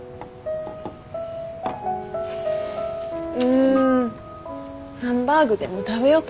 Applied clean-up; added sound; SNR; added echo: none; Fart; 14 dB; none.